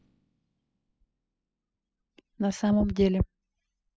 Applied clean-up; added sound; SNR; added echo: classical method spectral subtraction.